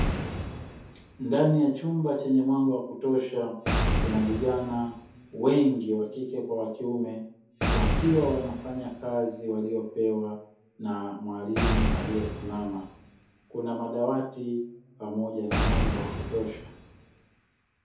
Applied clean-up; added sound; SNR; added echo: none; Boom; 3 dB; reverberation time 0.6 s.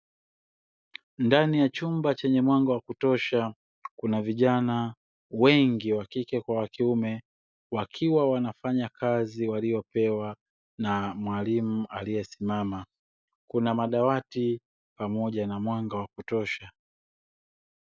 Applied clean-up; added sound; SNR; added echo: none; none; none; none.